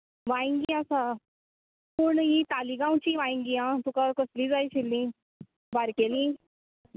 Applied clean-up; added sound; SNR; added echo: none; none; none; none.